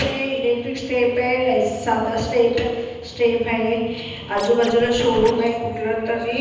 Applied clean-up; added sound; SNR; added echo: none; Scratching (performance technique); 14 dB; reverberation time 1.1 s.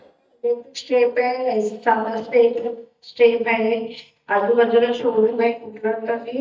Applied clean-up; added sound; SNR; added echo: neural mask model DeepFilterNet 3.